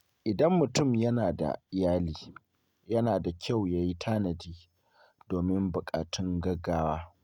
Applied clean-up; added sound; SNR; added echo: none; none; none; none.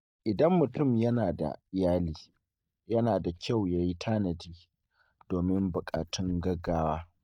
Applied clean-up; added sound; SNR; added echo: neural mask model DeepFilterNet 3.